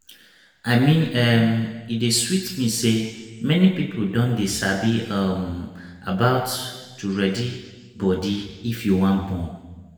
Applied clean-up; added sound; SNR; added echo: none; none; none; reverberation time 1.3 s.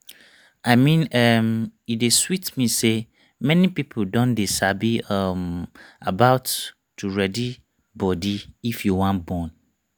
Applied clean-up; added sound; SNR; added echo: none; none; none; none.